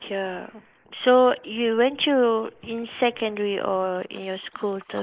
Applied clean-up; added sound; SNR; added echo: neural mask model Resemble Enhance denoiser.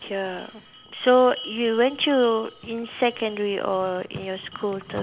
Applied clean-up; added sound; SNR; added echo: none; Bell; 18 dB; none.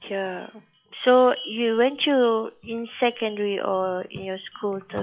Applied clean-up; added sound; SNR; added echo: classical method log-MMSE.